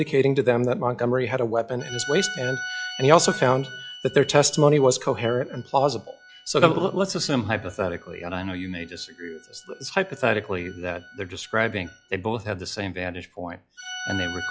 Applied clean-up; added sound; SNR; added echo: classical method log-MMSE.